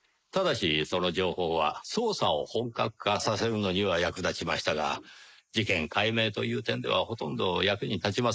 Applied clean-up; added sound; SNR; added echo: neural mask model Resemble Enhance denoiser.